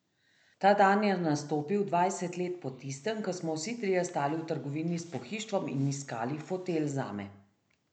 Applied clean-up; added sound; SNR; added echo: none; none; none; none.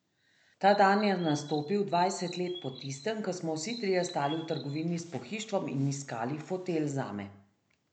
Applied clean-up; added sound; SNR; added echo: none; Chirp, tweet; 16 dB; none.